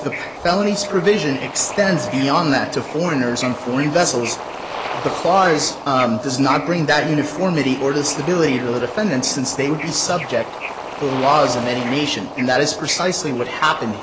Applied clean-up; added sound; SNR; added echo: none; Bird / Ocean; 10 dB; none.